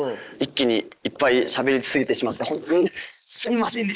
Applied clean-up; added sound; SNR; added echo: neural mask model Resemble Enhance denoiser.